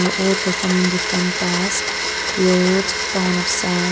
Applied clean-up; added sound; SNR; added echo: none; Domestic sounds, home sounds; 2 dB; none.